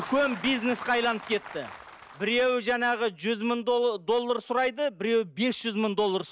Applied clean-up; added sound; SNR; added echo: none; none; none; none.